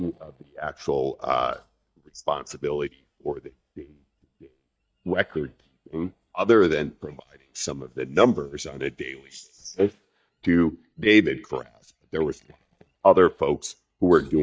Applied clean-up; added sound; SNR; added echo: neural mask model DeepFilterNet 3.